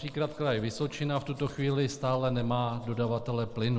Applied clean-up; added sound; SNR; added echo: none; Domestic sounds, home sounds; 16 dB; none.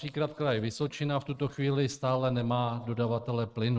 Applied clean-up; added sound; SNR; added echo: neural mask model RNNoise.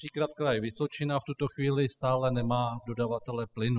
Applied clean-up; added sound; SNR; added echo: classical method spectral subtraction.